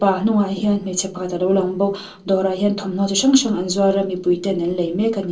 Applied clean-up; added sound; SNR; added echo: neural separator model SepFormer DNS4.